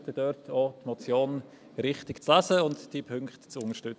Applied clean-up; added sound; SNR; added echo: none; none; none; none.